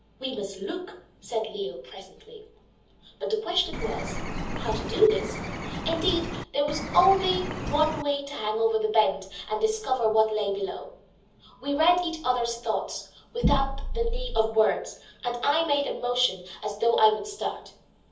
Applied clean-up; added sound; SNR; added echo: none; Bird; 6 dB; reverberation time 0.7 s.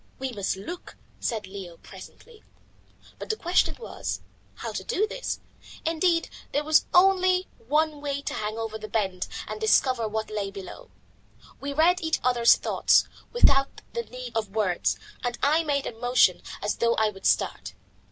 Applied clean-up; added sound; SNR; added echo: none; none; none; none.